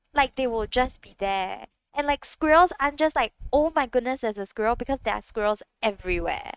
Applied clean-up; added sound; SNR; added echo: neural mask model RNNoise.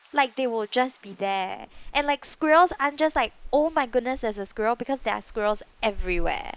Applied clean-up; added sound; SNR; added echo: neural mask model Resemble Enhance denoiser.